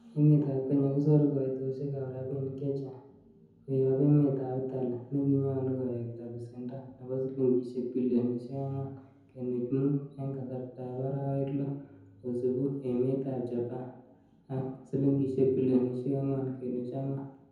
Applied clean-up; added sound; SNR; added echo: none; none; none; reverberation time 0.9 s.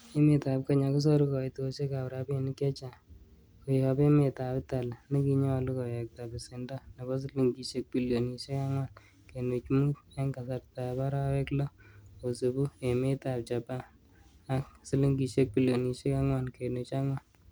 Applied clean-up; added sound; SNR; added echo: none; none; none; none.